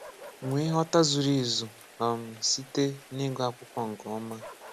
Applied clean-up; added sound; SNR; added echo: none; Rain + Bark; 19 dB; none.